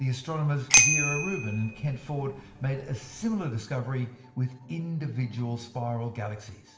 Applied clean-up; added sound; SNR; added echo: none; Bicycle bell; -3 dB; reverberation time 1.5 s.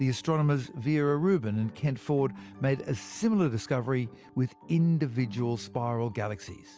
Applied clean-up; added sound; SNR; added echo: none; none; none; none.